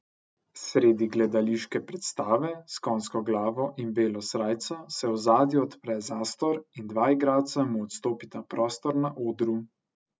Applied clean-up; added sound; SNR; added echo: none; none; none; none.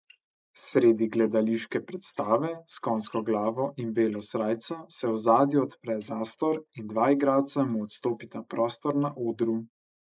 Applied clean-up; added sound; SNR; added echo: neural mask model Resemble Enhance denoiser.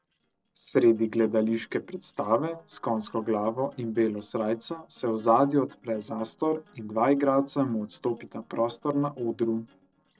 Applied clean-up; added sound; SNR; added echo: neural separator model SepFormer DNS4.